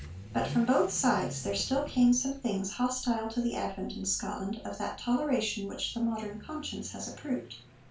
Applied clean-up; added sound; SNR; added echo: none; Accelerating, revving, vroom / Vehicle; 15 dB; reverberation time 0.2 s.